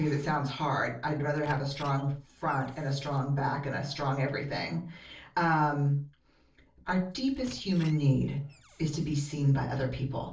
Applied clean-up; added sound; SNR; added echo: neural separator model SepFormer DNS4.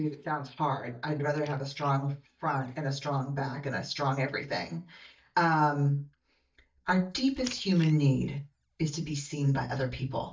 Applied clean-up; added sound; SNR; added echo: neural mask model DeepFilterNet 3.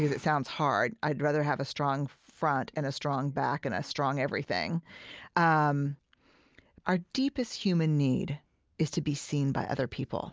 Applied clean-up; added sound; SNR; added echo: none; none; none; none.